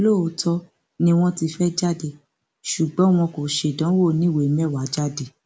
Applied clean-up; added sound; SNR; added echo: none; none; none; none.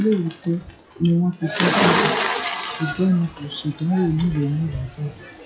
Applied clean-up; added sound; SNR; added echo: classical method WPE with log-MMSE.